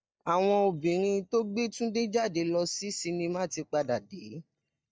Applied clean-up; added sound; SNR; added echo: neural mask model DeepFilterNet 3.